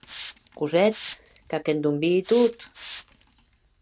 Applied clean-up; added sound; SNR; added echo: none; Hiss; 15 dB; none.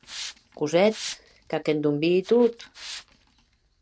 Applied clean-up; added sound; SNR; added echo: neural separator model SepFormer DNS4.